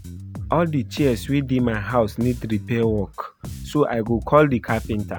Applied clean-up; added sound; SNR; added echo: none; Bass guitar; 13 dB; none.